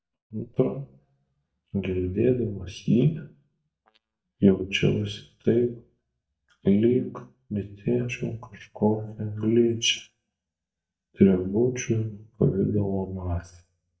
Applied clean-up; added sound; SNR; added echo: neural mask model DeepFilterNet 3.